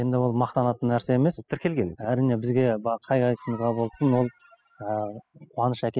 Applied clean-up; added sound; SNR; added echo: classical method spectral subtraction.